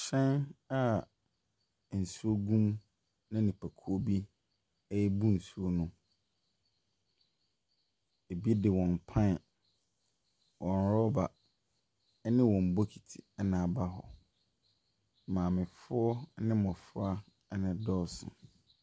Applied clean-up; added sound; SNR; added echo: none; none; none; none.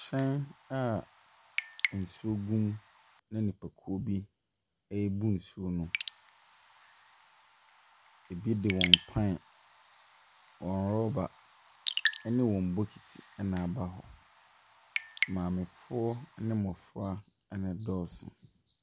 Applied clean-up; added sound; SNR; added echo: none; Raindrop / Drip; 4 dB; none.